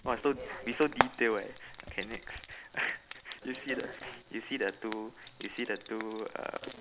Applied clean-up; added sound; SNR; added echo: none; Frying (food); 6 dB; none.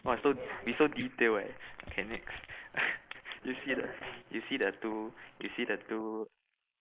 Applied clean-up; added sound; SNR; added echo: neural mask model Resemble Enhance denoiser.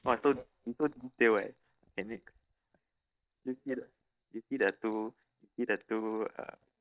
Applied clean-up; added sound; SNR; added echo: neural mask model DeepFilterNet 3.